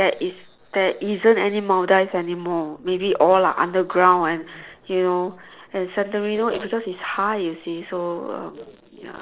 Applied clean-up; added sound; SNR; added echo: neural separator model SepFormer DNS4.